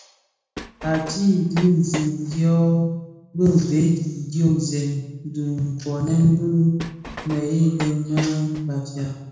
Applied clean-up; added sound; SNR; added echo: none; Train; 14 dB; reverberation time 1.0 s.